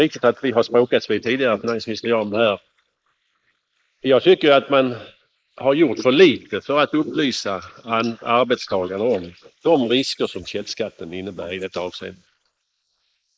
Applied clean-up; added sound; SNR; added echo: neural mask model Resemble Enhance denoiser.